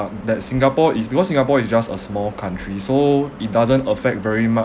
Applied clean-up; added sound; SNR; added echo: none; none; none; none.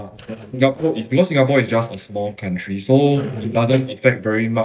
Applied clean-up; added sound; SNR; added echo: neural mask model DeepFilterNet 3.